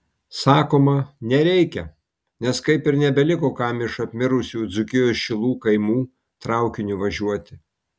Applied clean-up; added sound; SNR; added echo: none; none; none; none.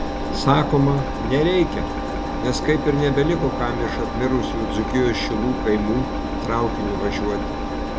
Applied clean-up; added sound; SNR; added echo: none; Engine; 3 dB; none.